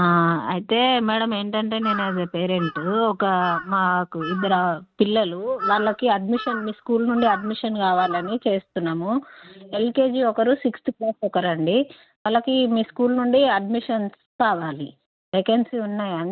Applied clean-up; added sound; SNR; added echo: neural mask model RNNoise.